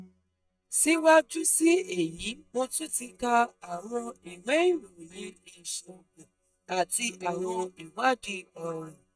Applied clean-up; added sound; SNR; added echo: neural mask model DeepFilterNet 3.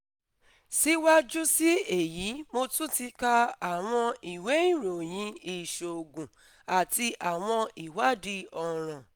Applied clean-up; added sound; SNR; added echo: none; none; none; none.